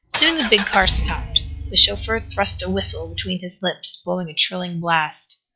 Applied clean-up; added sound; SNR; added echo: classical method log-MMSE.